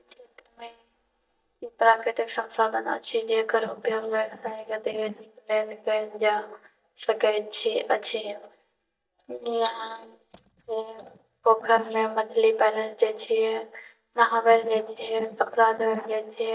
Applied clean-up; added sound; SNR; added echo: neural mask model DeepFilterNet 3.